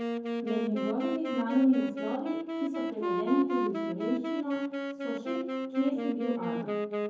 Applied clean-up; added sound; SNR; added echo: none; Wind instrument, woodwind instrument; 1 dB; reverberation time 0.7 s.